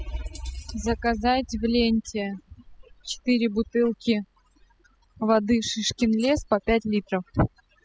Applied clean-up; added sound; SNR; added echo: classical method spectral subtraction.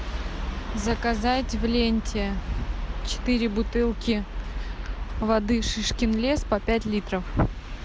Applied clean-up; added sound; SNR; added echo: none; none; none; none.